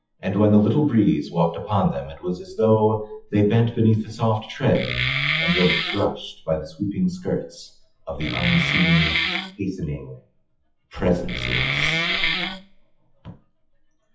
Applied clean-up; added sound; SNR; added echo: classical method WPE with log-MMSE.